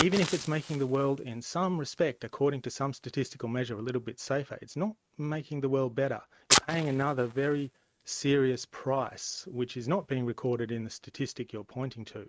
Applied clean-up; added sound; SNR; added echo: neural mask model RNNoise.